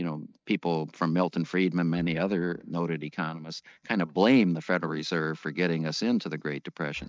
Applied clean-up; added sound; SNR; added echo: neural mask model DeepFilterNet 3.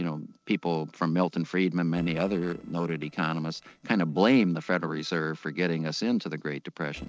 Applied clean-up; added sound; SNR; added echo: neural separator model SepFormer DNS4.